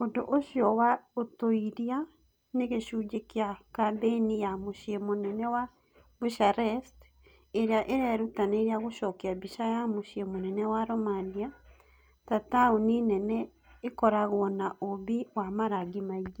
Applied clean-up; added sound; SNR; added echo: none; none; none; none.